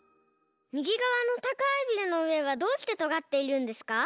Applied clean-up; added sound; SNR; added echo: none; none; none; none.